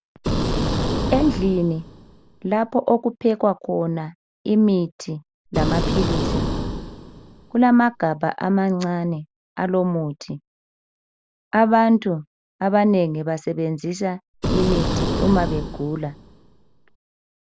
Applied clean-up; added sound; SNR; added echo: none; Boom; 3 dB; none.